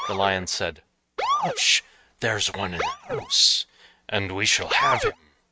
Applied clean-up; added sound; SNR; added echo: neural mask model RNNoise.